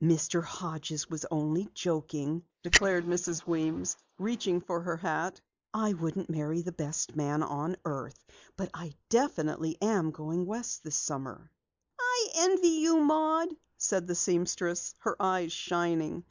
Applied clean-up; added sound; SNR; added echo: neural mask model Resemble Enhance denoiser.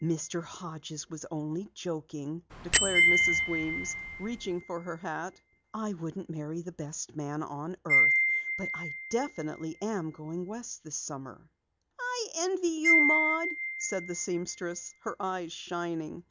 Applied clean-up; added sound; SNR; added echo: none; Bell + Wind chime; -2 dB; none.